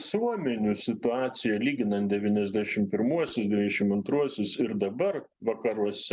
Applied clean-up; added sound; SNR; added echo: none; none; none; none.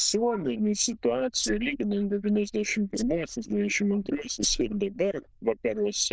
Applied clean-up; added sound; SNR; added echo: neural diffusion model UNIVERSE++.